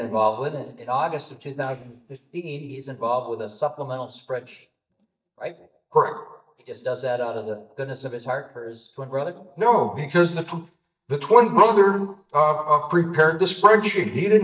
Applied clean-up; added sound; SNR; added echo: neural mask model DeepFilterNet 3.